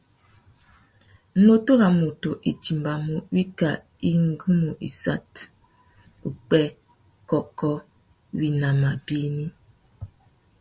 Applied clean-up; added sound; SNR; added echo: none; none; none; none.